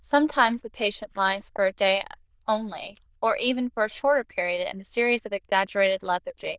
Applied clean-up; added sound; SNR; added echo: neural diffusion model UNIVERSE++.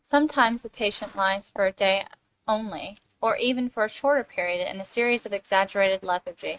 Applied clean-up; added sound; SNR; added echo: neural mask model RNNoise.